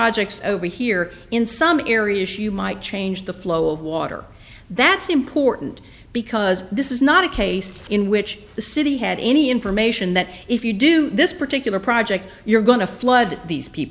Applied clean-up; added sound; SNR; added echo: none; none; none; none.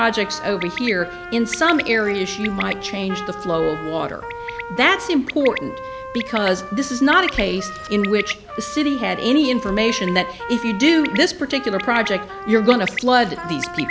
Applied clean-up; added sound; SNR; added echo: none; Bird + Trumpet; 10 dB; none.